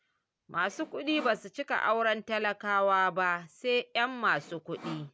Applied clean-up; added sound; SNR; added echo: none; Sawing; 17 dB; none.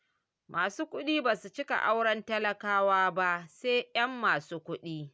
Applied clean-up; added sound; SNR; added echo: none; none; none; none.